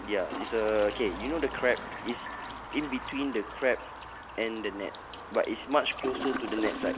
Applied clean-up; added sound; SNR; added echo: none; Traffic noise, roadway noise + Toilet flush; 8 dB; none.